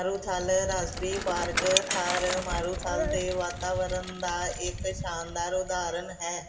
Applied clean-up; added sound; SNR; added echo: none; Bicycle; 4 dB; reverberation time 0.9 s.